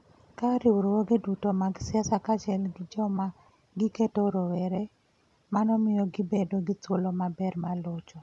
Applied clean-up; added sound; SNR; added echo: none; none; none; none.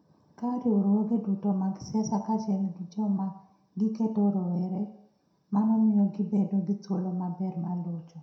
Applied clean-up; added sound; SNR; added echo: none; none; none; reverberation time 0.5 s.